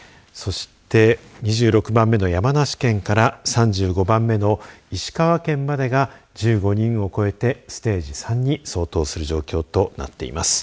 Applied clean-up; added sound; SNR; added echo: none; none; none; none.